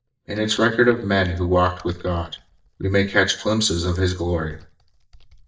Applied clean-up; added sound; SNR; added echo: neural mask model DeepFilterNet 3.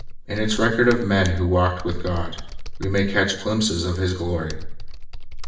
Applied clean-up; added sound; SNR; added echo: none; Computer keyboard; 7 dB; reverberation time 0.7 s.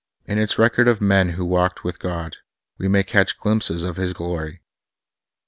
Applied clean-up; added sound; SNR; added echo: none; none; none; none.